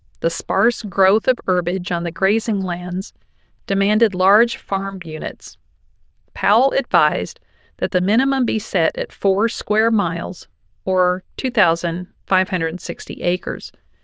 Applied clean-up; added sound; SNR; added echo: neural diffusion model UNIVERSE++.